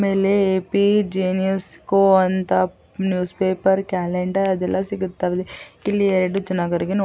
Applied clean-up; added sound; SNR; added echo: none; none; none; none.